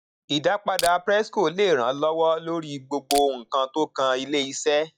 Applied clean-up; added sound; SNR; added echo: classical method log-MMSE.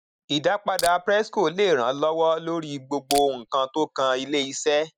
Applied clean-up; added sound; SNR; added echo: neural mask model Resemble Enhance denoiser.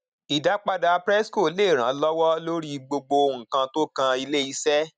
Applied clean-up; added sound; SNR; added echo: none; none; none; none.